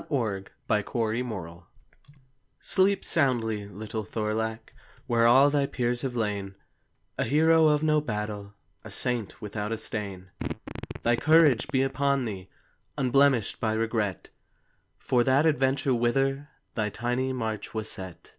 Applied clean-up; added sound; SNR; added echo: none; Fart; 9 dB; none.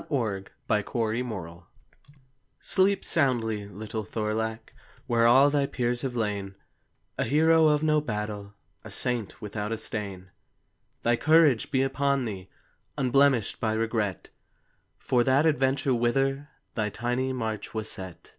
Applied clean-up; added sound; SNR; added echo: none; none; none; none.